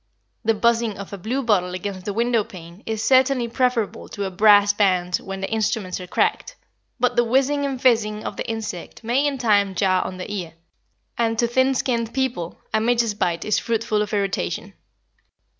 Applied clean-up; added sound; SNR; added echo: none; none; none; none.